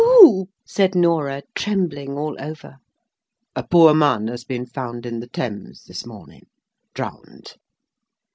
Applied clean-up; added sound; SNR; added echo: none; none; none; none.